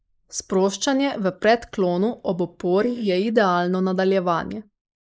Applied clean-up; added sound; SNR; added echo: neural mask model Resemble Enhance denoiser.